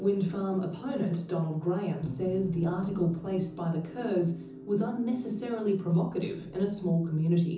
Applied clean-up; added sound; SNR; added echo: none; none; none; reverberation time 0.6 s.